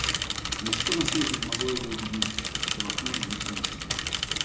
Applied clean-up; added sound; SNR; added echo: none; Mechanisms / Bicycle; -5 dB; reverberation time 0.9 s.